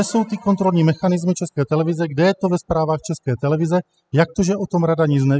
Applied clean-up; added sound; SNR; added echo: classical method spectral subtraction.